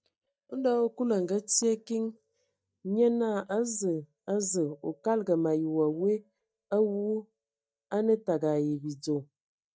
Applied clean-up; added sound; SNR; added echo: neural mask model DeepFilterNet 3.